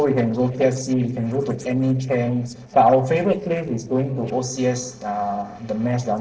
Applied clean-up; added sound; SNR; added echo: neural separator model SepFormer DNS4.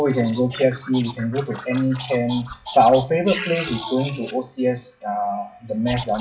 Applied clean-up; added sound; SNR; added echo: classical method WPE with log-MMSE.